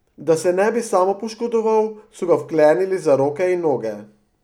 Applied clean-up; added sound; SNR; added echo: none; none; none; none.